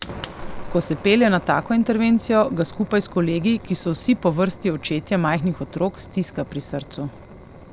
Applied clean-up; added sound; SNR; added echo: none; Fire; 15 dB; none.